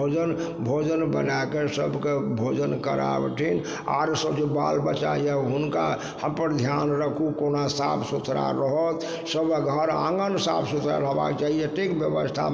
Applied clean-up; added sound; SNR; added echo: none; none; none; reverberation time 2.1 s.